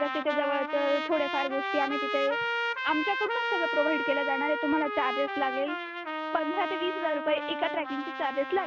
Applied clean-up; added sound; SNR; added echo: none; Trumpet; 2 dB; none.